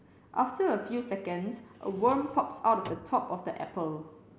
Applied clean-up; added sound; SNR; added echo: none; Drawer open or close; 17 dB; none.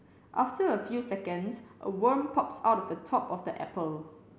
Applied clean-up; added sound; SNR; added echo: none; none; none; none.